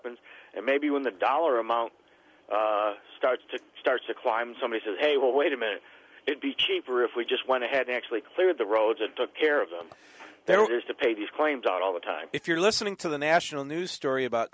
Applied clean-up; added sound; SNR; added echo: none; none; none; none.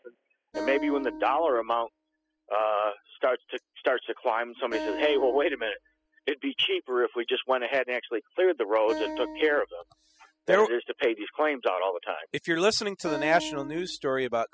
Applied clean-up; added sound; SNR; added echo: classical method spectral subtraction.